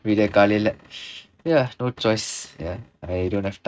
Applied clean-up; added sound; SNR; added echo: neural mask model RNNoise.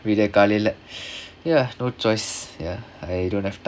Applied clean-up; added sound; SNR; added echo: none; none; none; none.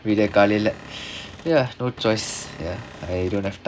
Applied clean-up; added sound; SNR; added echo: none; Cupboard open or close / Door; 17 dB; none.